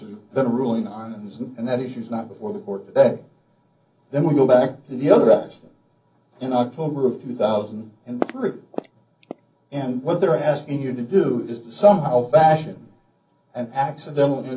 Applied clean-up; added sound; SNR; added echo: none; Walk, footsteps; 11 dB; reverberation time 0.4 s.